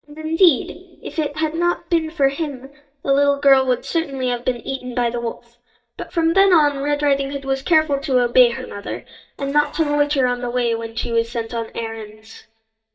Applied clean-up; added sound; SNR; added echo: neural mask model DeepFilterNet 3.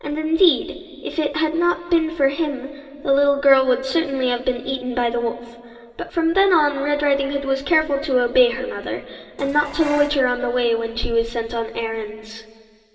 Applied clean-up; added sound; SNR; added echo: none; Dishes, pots, and pans; 18 dB; reverberation time 2.2 s.